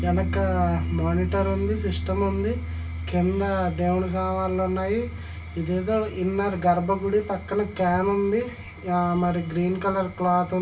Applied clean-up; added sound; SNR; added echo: none; Piano; 7 dB; reverberation time 0.2 s.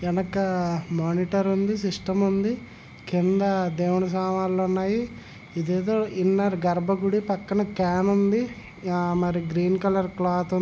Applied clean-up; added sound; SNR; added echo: none; none; none; none.